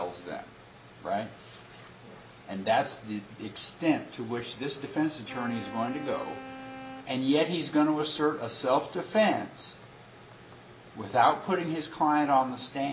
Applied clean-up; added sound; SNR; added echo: none; Wind instrument, woodwind instrument; 14 dB; none.